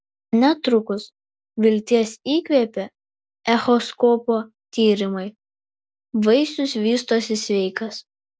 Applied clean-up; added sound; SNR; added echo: none; none; none; none.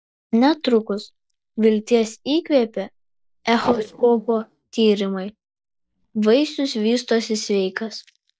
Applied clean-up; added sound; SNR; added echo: neural mask model DeepFilterNet 3.